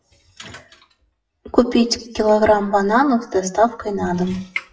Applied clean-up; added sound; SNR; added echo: classical method WPE with log-MMSE.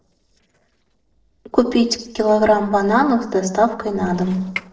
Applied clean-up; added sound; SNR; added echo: neural separator model SepFormer DNS4.